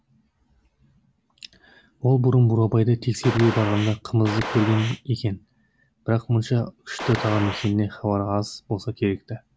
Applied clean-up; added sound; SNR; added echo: none; Gunshot, gunfire; 8 dB; none.